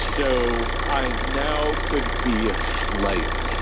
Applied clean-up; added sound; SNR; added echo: none; Idling / Car; -2 dB; none.